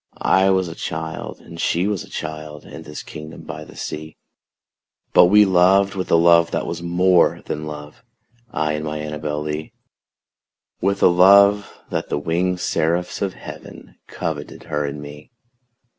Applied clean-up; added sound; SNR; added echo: none; none; none; none.